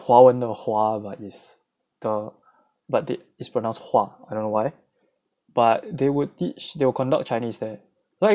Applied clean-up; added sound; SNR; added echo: none; none; none; none.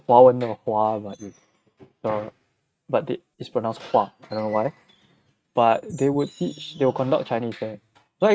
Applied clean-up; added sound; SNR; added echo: neural mask model RNNoise.